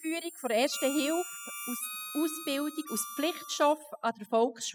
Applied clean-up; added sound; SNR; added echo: classical method spectral subtraction.